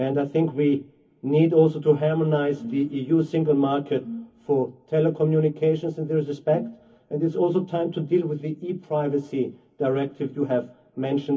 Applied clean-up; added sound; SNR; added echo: none; Brass instrument; 15 dB; reverberation time 0.3 s.